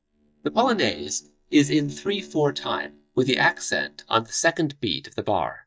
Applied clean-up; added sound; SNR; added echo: neural mask model DeepFilterNet 3.